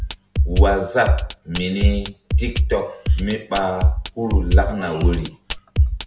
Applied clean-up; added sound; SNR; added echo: none; Drum kit; -4 dB; none.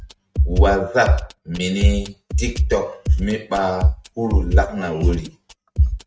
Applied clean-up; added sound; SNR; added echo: neural mask model RNNoise.